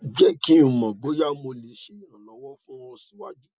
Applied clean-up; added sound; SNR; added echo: none; none; none; none.